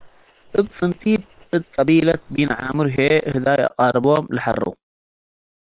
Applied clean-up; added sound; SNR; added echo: neural separator model SepFormer WHAM!.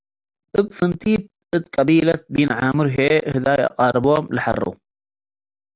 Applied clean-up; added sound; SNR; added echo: none; none; none; none.